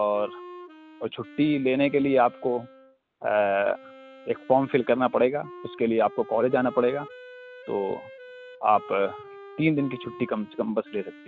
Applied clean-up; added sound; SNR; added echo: none; Wind instrument, woodwind instrument; 19 dB; none.